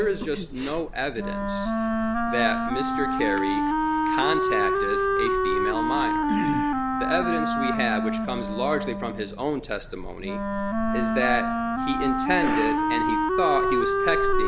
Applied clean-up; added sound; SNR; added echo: none; Wind instrument, woodwind instrument; -3 dB; none.